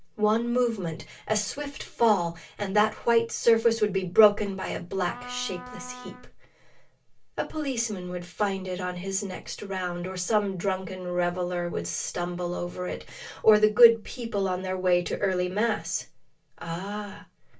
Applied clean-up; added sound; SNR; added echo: none; Trumpet; 16 dB; reverberation time 0.2 s.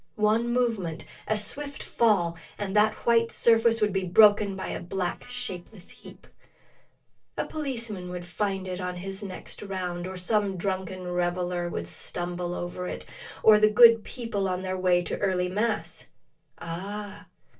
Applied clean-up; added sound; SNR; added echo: neural separator model SepFormer DNS4.